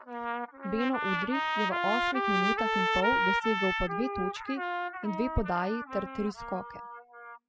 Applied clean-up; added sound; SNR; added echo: classical method spectral subtraction.